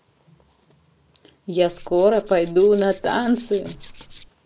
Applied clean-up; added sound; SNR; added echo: none; Tools; 18 dB; none.